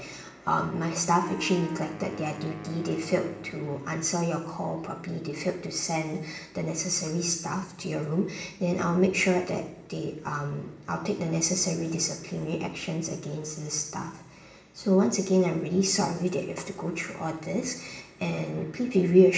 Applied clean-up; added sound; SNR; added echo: none; Wind instrument, woodwind instrument; 13 dB; reverberation time 0.8 s.